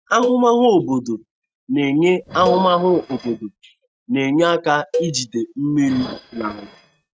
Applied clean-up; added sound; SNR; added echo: neural mask model RNNoise.